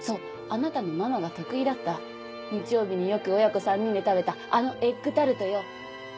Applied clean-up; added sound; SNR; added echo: none; none; none; none.